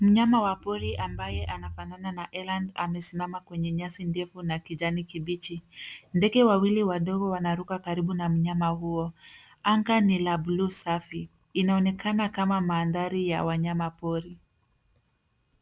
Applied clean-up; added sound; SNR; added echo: none; none; none; none.